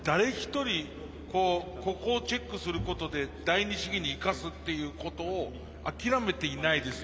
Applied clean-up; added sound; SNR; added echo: none; Bowed string instrument; 13 dB; none.